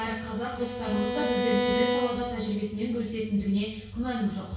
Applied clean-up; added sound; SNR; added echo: none; Bowed string instrument; 2 dB; reverberation time 0.6 s.